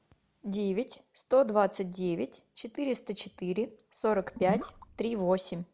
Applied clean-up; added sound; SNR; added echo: none; Gurgling / Liquid; 8 dB; none.